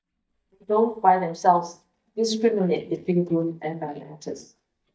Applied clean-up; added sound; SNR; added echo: neural mask model DeepFilterNet 3.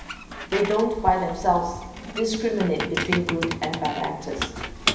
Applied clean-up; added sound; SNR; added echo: none; Squeak; 6 dB; reverberation time 0.9 s.